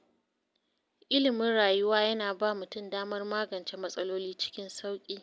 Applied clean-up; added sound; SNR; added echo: none; none; none; none.